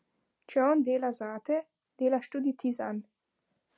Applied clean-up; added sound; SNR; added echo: none; none; none; none.